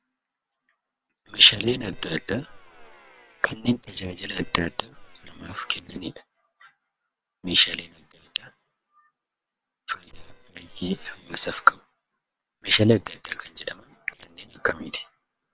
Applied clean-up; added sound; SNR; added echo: neural separator model SepFormer WHAM!.